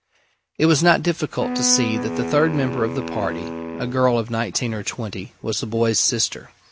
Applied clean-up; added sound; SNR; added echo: none; Wind instrument, woodwind instrument; 7 dB; none.